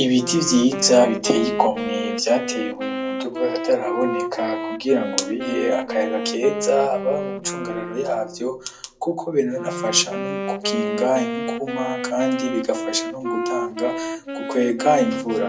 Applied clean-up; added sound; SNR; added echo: none; Wind instrument, woodwind instrument; 5 dB; reverberation time 0.2 s.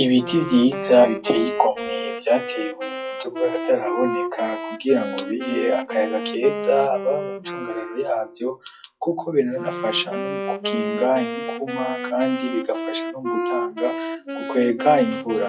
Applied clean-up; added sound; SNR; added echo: classical method WPE with log-MMSE.